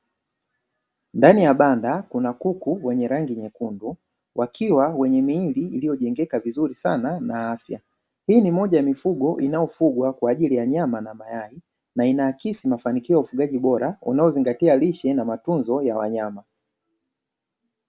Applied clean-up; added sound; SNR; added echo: none; none; none; none.